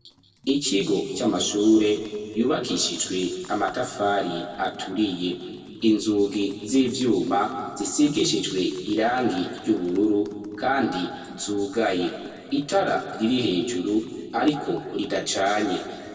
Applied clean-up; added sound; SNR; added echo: neural separator model SepFormer DNS4.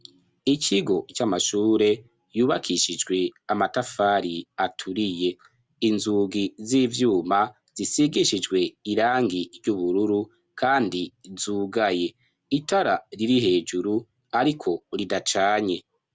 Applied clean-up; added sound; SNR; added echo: none; none; none; none.